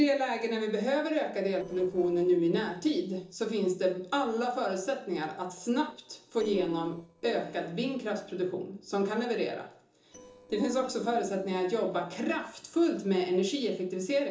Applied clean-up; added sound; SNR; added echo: neural separator model SepFormer DNS4.